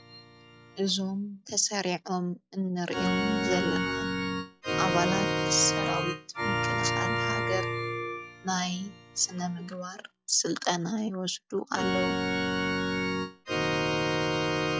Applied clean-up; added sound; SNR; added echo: classical method log-MMSE.